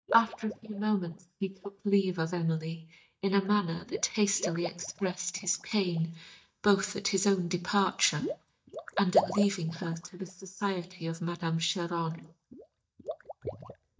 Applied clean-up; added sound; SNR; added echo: neural mask model DeepFilterNet 3.